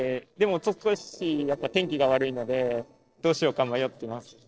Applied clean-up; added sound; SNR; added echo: neural separator model SepFormer DNS4.